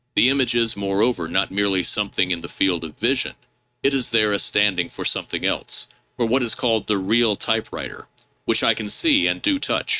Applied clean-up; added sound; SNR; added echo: neural mask model RNNoise.